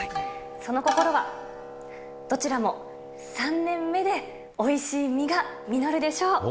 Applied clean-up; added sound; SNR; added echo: none; Wind instrument, woodwind instrument; 15 dB; none.